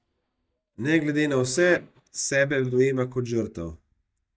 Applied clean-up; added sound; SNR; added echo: neural mask model DeepFilterNet 3.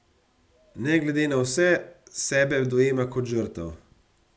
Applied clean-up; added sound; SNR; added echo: none; none; none; none.